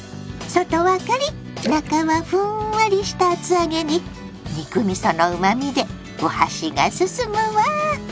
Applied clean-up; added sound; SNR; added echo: none; Splash, splatter; 16 dB; none.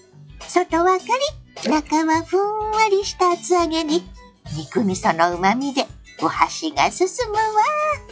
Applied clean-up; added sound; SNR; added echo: classical method log-MMSE.